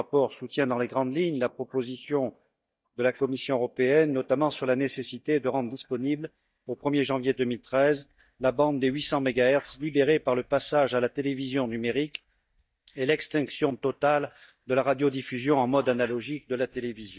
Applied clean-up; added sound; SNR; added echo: neural mask model DeepFilterNet 3.